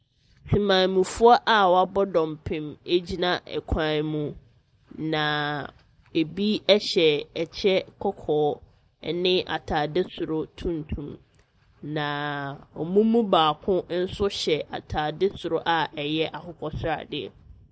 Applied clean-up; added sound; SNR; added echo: none; none; none; none.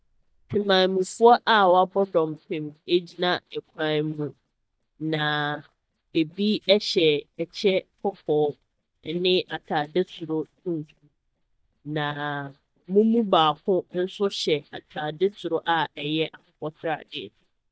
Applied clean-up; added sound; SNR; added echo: neural mask model DeepFilterNet 3.